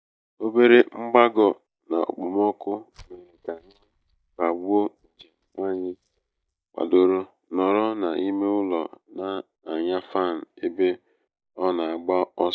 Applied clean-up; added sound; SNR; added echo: neural mask model DeepFilterNet 3.